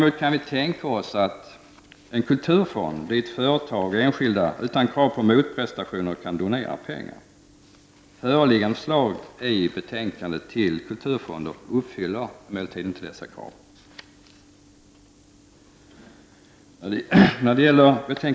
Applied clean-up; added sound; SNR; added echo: none; none; none; none.